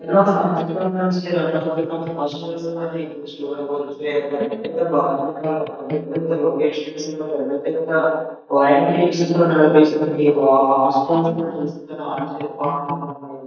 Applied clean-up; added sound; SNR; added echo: neural mask model DeepFilterNet 3.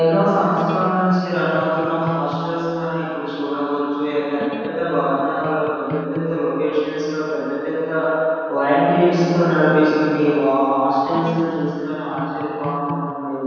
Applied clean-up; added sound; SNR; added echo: none; Electric guitar; 13 dB; reverberation time 2.1 s.